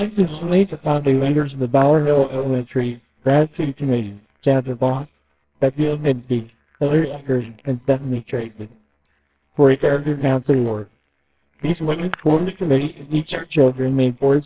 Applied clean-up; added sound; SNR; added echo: neural separator model SepFormer WHAMR!.